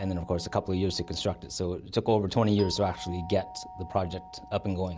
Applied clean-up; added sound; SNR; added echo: none; Doorbell; 18 dB; none.